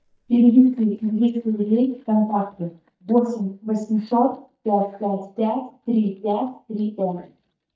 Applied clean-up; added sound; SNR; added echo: neural mask model DeepFilterNet 3.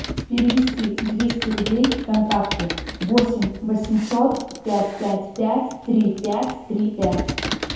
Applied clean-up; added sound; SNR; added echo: none; Computer keyboard; 8 dB; reverberation time 0.8 s.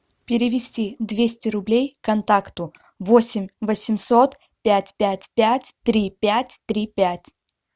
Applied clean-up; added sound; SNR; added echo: none; none; none; none.